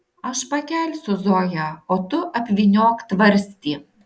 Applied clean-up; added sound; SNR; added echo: none; none; none; none.